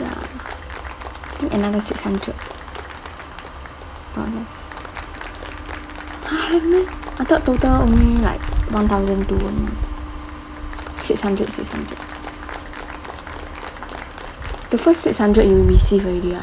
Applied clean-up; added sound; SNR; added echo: none; Applause; 17 dB; none.